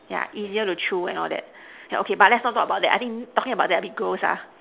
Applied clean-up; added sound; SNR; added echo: none; none; none; none.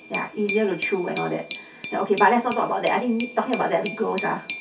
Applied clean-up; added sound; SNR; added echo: none; Glass; 11 dB; reverberation time 0.3 s.